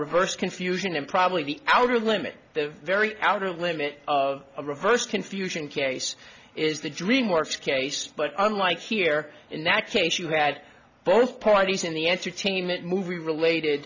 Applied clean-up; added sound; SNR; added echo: none; none; none; none.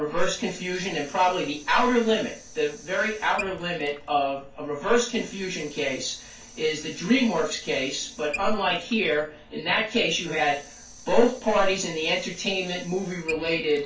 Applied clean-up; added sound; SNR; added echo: none; Sink (filling or washing) / Water tap, faucet; 19 dB; reverberation time 0.2 s.